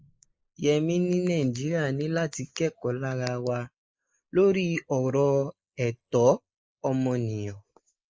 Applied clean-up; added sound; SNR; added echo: neural mask model Resemble Enhance denoiser.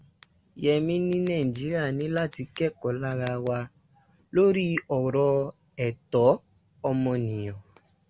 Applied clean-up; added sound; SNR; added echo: none; none; none; none.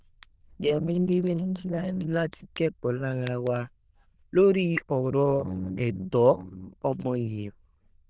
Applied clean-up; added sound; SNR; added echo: neural diffusion model UNIVERSE++.